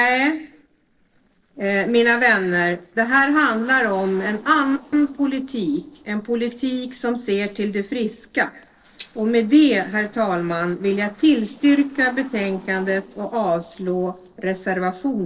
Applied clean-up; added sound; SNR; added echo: neural separator model SepFormer DNS4.